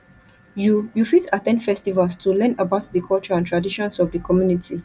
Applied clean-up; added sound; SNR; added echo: none; none; none; none.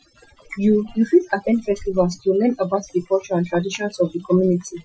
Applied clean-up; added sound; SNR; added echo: classical method Wiener filter.